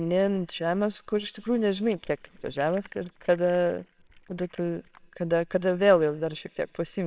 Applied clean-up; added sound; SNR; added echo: neural separator model SepFormer WHAMR!.